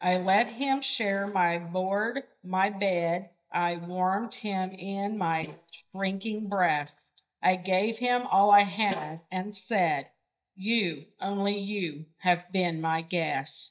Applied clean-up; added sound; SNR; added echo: neural mask model DeepFilterNet 3.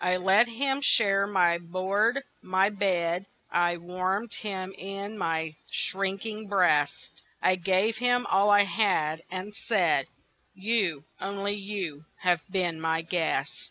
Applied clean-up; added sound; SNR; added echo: none; none; none; none.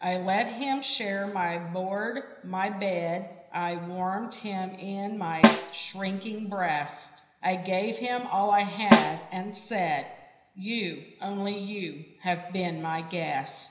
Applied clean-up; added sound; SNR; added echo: none; Snare drum; -5 dB; reverberation time 0.9 s.